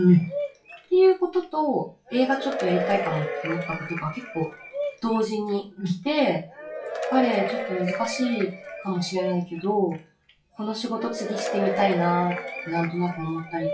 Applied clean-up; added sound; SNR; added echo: classical method WPE with log-MMSE.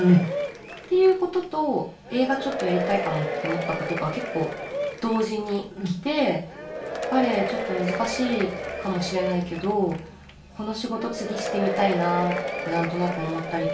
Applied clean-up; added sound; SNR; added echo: none; Applause / Crowd / Cheering; 6 dB; reverberation time 0.3 s.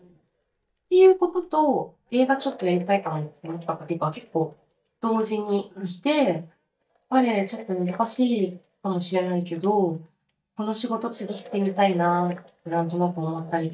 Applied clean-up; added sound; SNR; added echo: neural mask model DeepFilterNet 3.